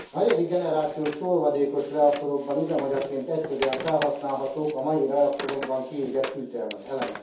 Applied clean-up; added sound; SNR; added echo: none; Wood; 13 dB; reverberation time 0.6 s.